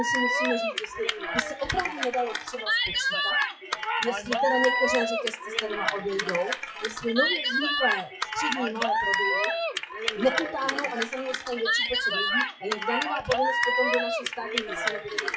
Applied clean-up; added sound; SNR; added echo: classical method WPE with log-MMSE.